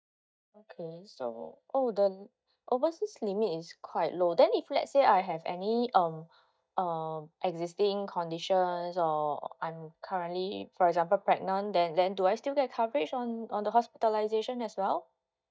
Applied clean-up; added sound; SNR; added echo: neural mask model DeepFilterNet 3.